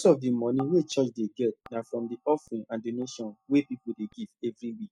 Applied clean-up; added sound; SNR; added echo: neural mask model DeepFilterNet 3.